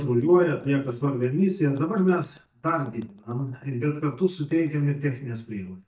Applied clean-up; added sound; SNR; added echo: neural mask model DeepFilterNet 3.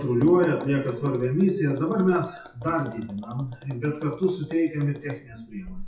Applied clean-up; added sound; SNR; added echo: classical method WPE with log-MMSE.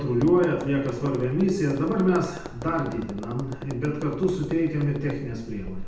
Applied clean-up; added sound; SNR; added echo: none; Tap; 13 dB; reverberation time 0.8 s.